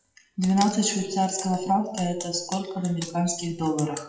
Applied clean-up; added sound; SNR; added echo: classical method WPE with log-MMSE.